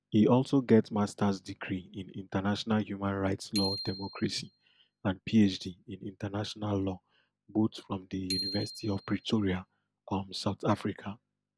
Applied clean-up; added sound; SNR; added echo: none; Bicycle bell; 12 dB; none.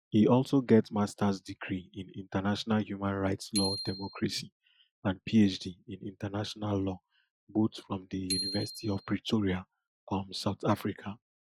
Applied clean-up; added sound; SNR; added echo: classical method Wiener filter.